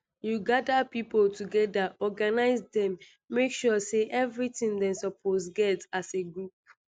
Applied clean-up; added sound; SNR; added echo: none; none; none; none.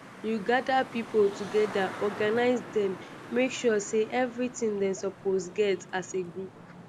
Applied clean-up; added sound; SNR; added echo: none; Traffic noise, roadway noise; 15 dB; none.